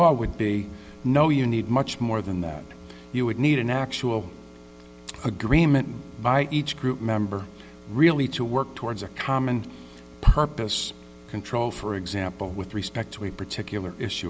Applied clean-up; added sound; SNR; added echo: none; none; none; none.